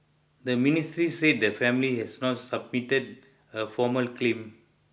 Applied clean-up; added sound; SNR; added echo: none; none; none; none.